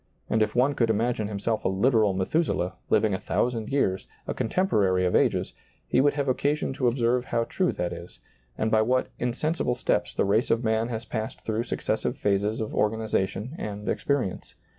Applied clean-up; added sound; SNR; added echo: none; none; none; none.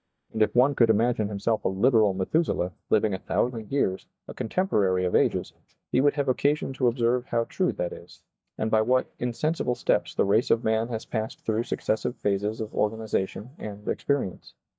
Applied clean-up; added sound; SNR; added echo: neural mask model DeepFilterNet 3.